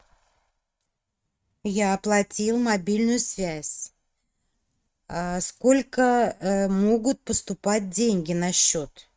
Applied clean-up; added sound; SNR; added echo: neural mask model RNNoise.